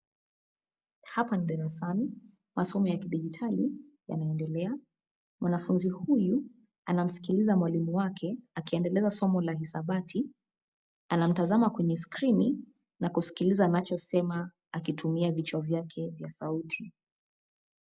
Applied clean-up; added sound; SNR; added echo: none; none; none; none.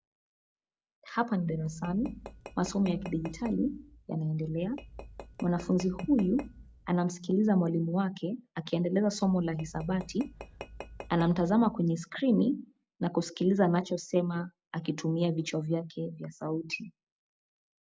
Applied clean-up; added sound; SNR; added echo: none; Tap / Glass; 16 dB; none.